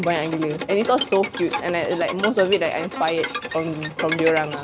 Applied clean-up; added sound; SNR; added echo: none; Bowed string instrument; 7 dB; none.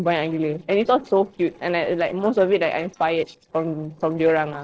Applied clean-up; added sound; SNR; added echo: neural separator model SepFormer DNS4.